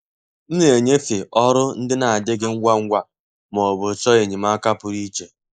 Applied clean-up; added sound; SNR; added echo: neural mask model Resemble Enhance denoiser.